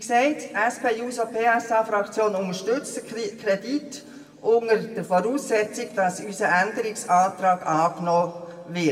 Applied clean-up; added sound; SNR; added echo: none; none; none; reverberation time 1.3 s.